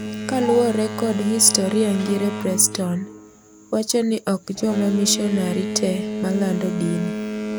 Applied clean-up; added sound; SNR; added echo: none; Boat, Water vehicle; 7 dB; none.